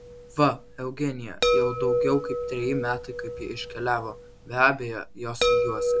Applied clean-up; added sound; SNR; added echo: none; Chime; 0 dB; none.